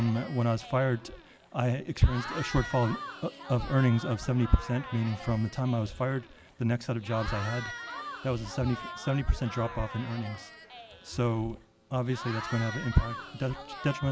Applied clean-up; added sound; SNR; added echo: none; Crowd / Cheering; 13 dB; none.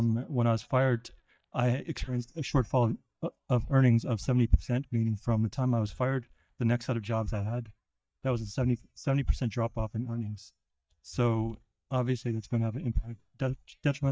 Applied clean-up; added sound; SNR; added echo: neural mask model DeepFilterNet 3.